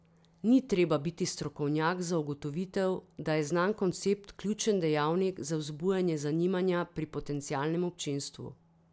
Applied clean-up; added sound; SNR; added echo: none; none; none; none.